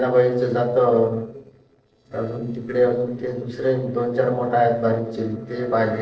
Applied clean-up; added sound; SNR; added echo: neural separator model SepFormer DNS4.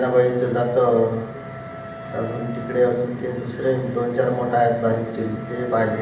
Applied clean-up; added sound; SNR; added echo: none; Wind instrument, woodwind instrument; 19 dB; reverberation time 0.8 s.